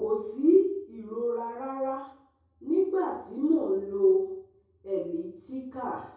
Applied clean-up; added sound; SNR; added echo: none; none; none; reverberation time 0.6 s.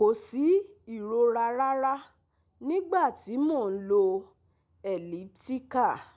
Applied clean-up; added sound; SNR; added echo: none; none; none; none.